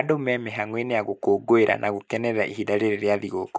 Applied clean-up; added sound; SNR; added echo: neural mask model Resemble Enhance denoiser.